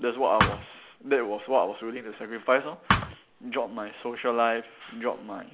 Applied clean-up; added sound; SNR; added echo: none; Thump, thud; -3 dB; none.